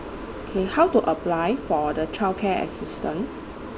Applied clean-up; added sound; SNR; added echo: none; Subway, metro, underground; 17 dB; none.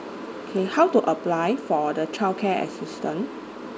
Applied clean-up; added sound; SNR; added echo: none; none; none; none.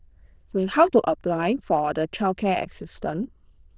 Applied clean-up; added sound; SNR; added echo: neural diffusion model UNIVERSE++.